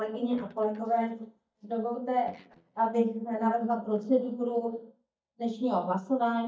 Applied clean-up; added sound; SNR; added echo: neural mask model DeepFilterNet 3.